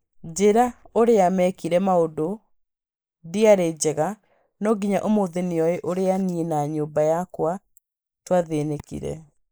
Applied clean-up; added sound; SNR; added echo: neural mask model Resemble Enhance denoiser.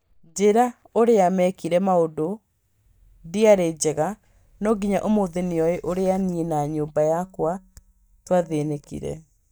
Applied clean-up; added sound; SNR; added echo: neural mask model DeepFilterNet 3.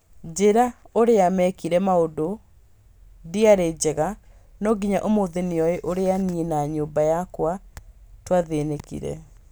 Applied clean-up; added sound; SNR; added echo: none; none; none; none.